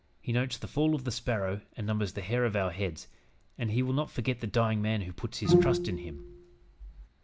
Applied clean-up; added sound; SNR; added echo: none; Bowed string instrument; -2 dB; none.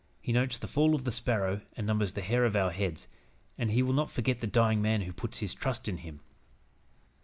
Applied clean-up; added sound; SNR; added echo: none; none; none; none.